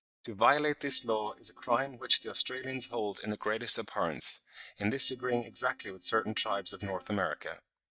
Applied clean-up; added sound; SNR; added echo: neural mask model DeepFilterNet 3.